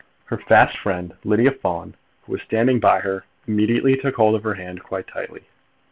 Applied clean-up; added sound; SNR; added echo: none; none; none; none.